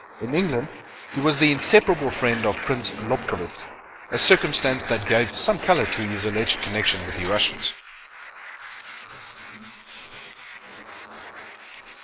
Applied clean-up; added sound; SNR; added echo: neural mask model Resemble Enhance denoiser.